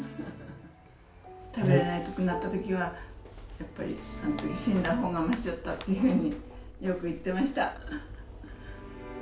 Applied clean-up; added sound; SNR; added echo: none; Hands; 18 dB; none.